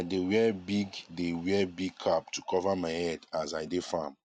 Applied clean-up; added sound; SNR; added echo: none; none; none; none.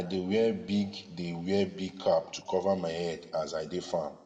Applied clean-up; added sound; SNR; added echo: none; none; none; reverberation time 1.2 s.